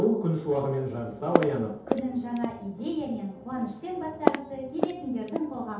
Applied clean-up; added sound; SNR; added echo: none; Walk, footsteps; 1 dB; reverberation time 0.8 s.